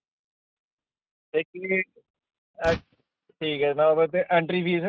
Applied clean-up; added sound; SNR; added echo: neural mask model RNNoise.